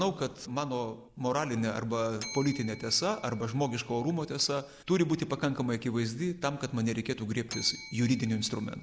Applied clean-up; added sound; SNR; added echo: none; Bell; 19 dB; none.